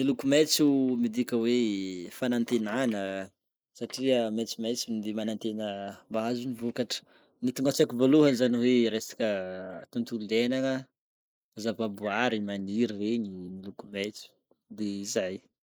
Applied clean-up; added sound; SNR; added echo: neural mask model Resemble Enhance denoiser.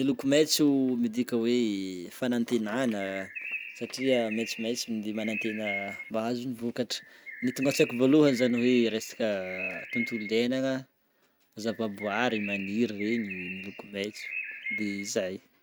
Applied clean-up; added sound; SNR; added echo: none; Bird; 11 dB; none.